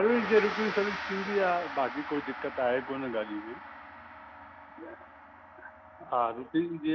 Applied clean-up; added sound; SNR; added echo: none; Gong; 9 dB; none.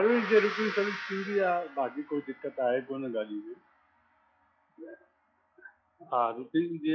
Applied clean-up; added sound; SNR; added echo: classical method log-MMSE.